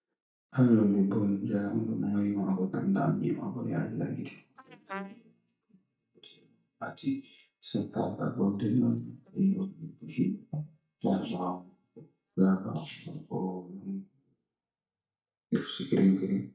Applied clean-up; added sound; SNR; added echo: neural mask model DeepFilterNet 3.